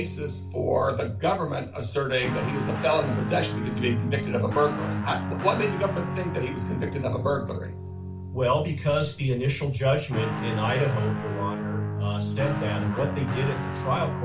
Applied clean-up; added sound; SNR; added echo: none; Guitar; 4 dB; reverberation time 0.3 s.